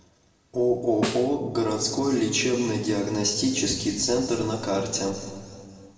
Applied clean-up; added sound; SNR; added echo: none; Snare drum; 10 dB; reverberation time 2.0 s.